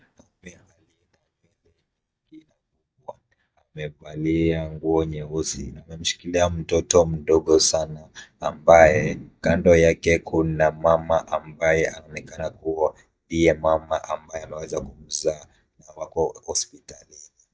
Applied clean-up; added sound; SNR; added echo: neural mask model DeepFilterNet 3.